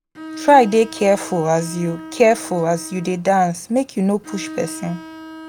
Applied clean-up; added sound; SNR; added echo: none; Bowed string instrument; 16 dB; none.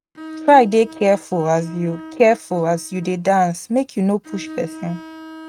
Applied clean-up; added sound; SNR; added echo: neural mask model RNNoise.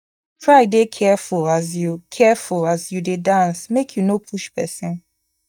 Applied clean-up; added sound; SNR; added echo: neural mask model DeepFilterNet 3.